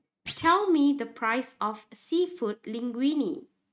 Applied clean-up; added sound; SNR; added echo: neural mask model RNNoise.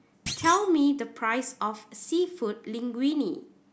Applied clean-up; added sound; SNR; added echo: none; Thump, thud; 11 dB; none.